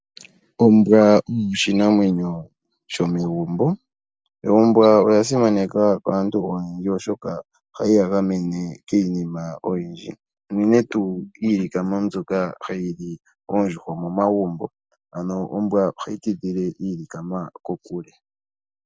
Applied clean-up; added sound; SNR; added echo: none; none; none; none.